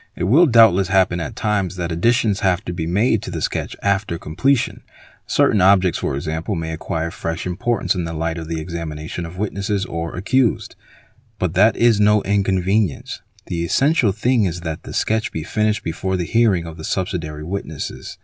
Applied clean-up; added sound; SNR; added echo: none; none; none; none.